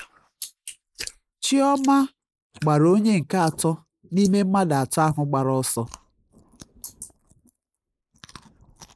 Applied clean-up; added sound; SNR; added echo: neural mask model Resemble Enhance denoiser.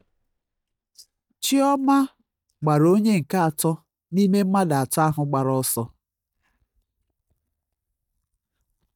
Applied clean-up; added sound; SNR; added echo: neural mask model DeepFilterNet 3.